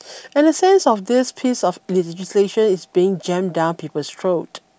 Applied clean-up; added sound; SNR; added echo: none; none; none; none.